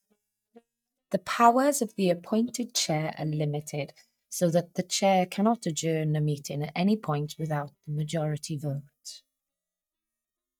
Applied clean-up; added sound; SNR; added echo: neural mask model DeepFilterNet 3.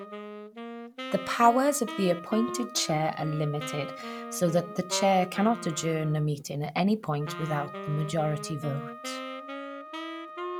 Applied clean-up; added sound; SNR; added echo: none; Wind instrument, woodwind instrument + Wind instrument, woodwind instrument; 10 dB; none.